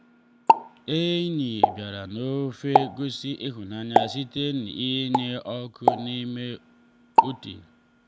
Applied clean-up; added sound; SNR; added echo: none; Explosion; -3 dB; none.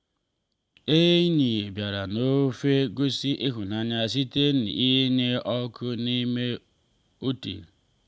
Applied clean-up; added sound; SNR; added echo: none; none; none; none.